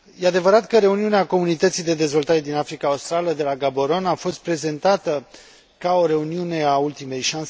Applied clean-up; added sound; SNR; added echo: none; none; none; none.